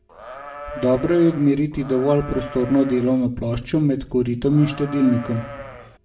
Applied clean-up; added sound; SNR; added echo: none; Livestock, farm animals, working animals; 15 dB; reverberation time 0.4 s.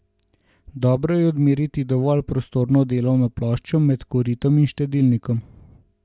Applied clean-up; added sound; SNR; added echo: none; none; none; none.